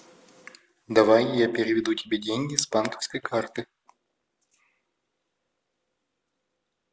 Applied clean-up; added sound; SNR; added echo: none; none; none; none.